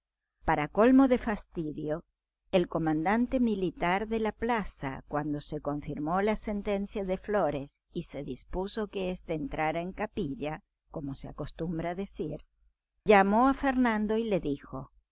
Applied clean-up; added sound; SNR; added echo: none; none; none; none.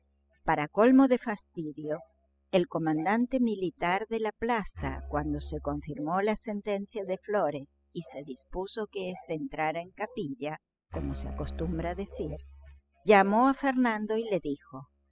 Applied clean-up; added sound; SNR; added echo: classical method spectral subtraction.